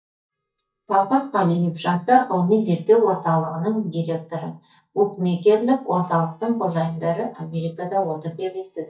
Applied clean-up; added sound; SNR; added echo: neural mask model DeepFilterNet 3.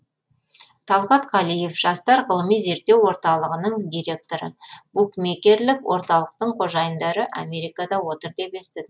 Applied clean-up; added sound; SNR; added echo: none; none; none; none.